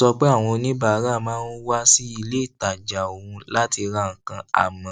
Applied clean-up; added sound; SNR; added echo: none; none; none; none.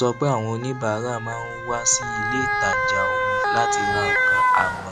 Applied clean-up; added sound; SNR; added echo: none; Motor vehicle (road) / Siren; -3 dB; none.